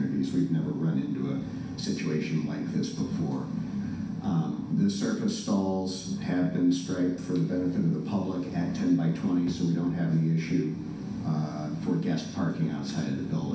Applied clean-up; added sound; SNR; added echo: none; none; none; reverberation time 0.6 s.